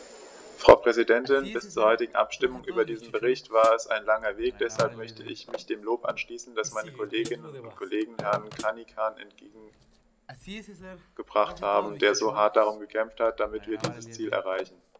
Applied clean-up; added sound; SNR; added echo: none; Telephone + Hi-hat; 16 dB; none.